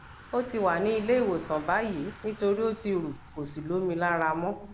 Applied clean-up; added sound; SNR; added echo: none; Bicycle; 18 dB; none.